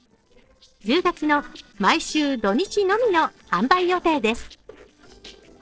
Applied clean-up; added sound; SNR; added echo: neural separator model SepFormer DNS4.